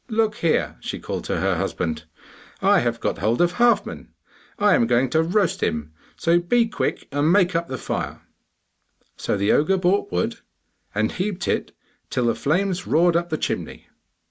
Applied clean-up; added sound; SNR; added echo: none; none; none; none.